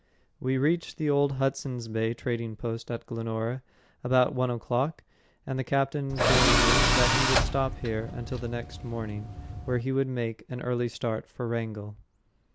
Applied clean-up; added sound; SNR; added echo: none; Tools; -3 dB; none.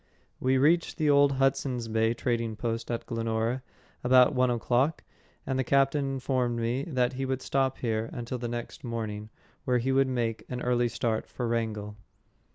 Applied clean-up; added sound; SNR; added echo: none; none; none; none.